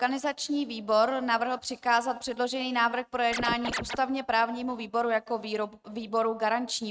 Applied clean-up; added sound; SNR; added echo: neural mask model RNNoise.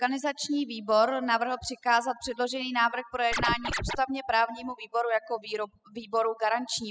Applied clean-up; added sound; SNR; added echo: classical method spectral subtraction.